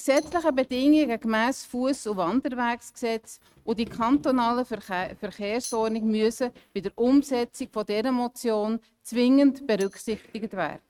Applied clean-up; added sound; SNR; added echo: neural mask model RNNoise.